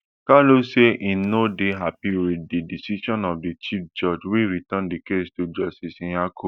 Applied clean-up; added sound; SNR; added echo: neural mask model DeepFilterNet 3.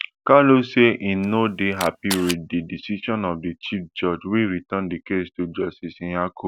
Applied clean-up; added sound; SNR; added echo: none; Camera; 11 dB; none.